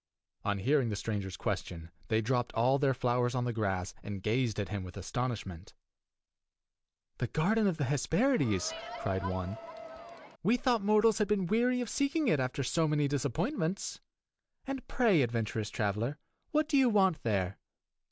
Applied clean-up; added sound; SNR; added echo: none; Crowd; 12 dB; none.